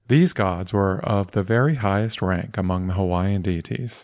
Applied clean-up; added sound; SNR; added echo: none; none; none; none.